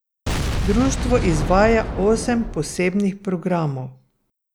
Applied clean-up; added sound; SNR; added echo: none; Boom; 4 dB; none.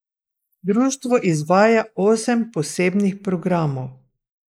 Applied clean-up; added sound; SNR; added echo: neural mask model Resemble Enhance denoiser.